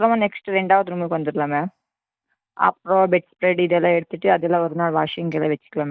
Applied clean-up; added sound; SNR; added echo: neural mask model DeepFilterNet 3.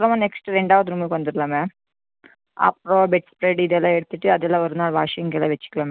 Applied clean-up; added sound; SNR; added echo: none; none; none; none.